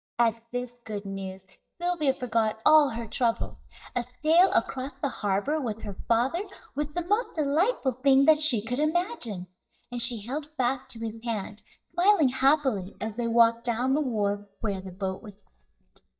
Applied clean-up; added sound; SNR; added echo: neural mask model DeepFilterNet 3.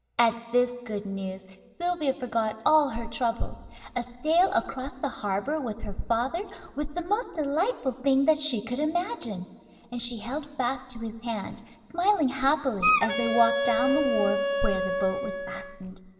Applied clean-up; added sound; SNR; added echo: none; Wind instrument, woodwind instrument; 0 dB; reverberation time 2.6 s.